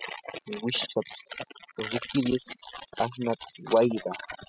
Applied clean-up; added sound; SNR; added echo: classical method spectral subtraction.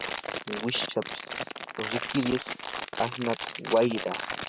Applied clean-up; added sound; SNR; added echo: none; Crumpling, crinkling; 5 dB; none.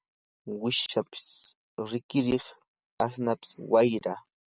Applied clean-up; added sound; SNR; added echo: none; none; none; none.